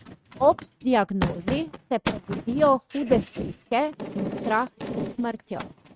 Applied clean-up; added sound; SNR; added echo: neural mask model RNNoise.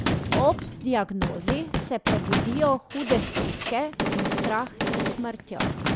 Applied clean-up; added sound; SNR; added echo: none; Gunshot, gunfire; 0 dB; none.